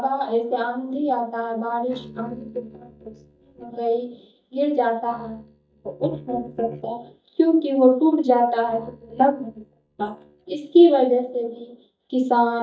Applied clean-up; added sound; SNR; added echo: neural mask model DeepFilterNet 3.